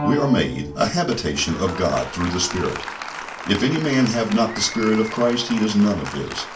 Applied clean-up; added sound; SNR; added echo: none; Applause; 10 dB; reverberation time 0.3 s.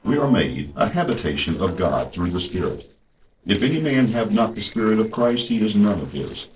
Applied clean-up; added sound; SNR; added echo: neural separator model SepFormer DNS4.